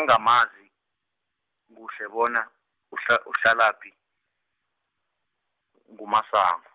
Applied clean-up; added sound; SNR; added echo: none; none; none; none.